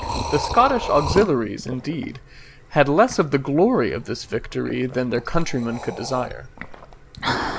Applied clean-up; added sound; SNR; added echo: none; Liquid; 9 dB; none.